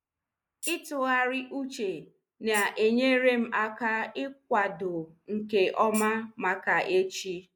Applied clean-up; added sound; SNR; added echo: neural mask model Resemble Enhance denoiser.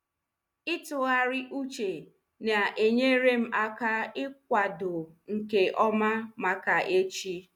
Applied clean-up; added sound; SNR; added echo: none; none; none; none.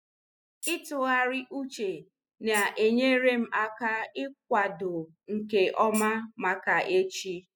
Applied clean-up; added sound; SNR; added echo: classical method spectral subtraction.